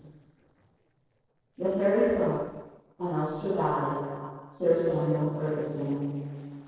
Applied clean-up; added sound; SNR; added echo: neural separator model SepFormer DNS4.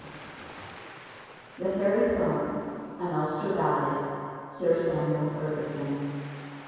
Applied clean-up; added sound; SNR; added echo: none; Waves, surf; 19 dB; reverberation time 2.2 s.